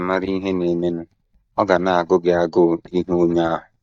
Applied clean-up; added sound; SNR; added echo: neural mask model DeepFilterNet 3.